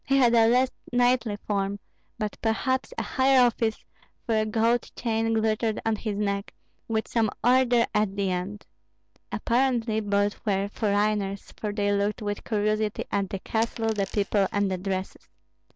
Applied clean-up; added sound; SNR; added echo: none; Coin (dropping); 18 dB; none.